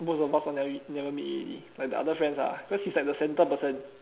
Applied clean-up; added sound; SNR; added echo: none; none; none; none.